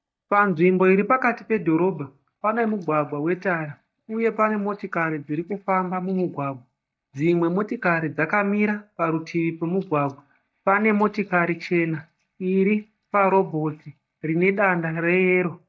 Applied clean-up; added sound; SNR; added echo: neural mask model DeepFilterNet 3.